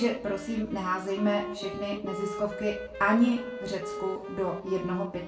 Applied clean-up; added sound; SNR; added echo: none; Wind instrument, woodwind instrument; 9 dB; reverberation time 0.3 s.